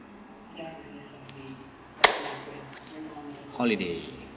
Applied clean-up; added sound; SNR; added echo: none; none; none; none.